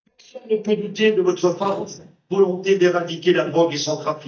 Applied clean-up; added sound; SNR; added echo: neural mask model DeepFilterNet 3.